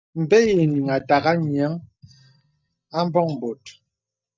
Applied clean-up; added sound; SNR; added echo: neural mask model DeepFilterNet 3.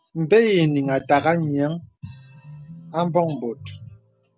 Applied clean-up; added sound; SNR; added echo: none; none; none; none.